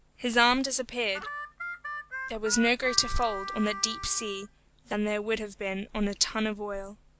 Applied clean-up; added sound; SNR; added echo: none; Harmonica; 9 dB; none.